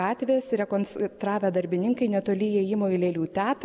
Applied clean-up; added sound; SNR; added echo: none; none; none; none.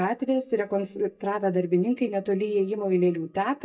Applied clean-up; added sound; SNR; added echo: neural mask model DeepFilterNet 3.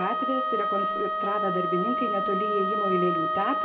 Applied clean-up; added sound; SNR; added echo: none; Wind instrument, woodwind instrument; -2 dB; reverberation time 0.4 s.